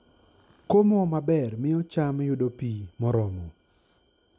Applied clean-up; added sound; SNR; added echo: none; none; none; none.